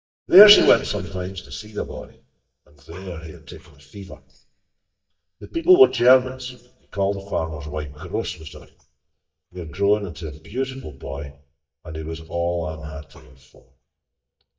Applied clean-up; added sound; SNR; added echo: neural mask model DeepFilterNet 3.